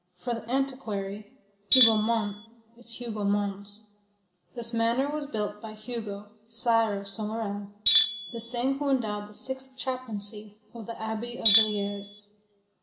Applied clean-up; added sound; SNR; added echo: none; Tools; -4 dB; reverberation time 1.6 s.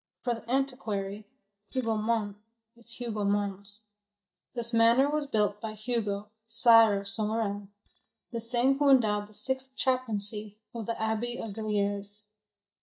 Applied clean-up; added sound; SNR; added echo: neural mask model DeepFilterNet 3.